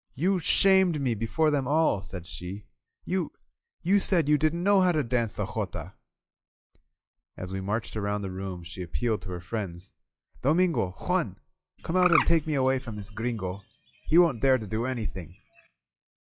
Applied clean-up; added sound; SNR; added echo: classical method log-MMSE.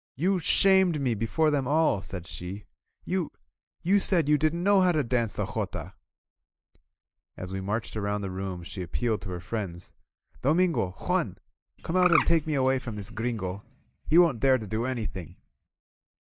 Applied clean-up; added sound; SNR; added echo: neural mask model DeepFilterNet 3.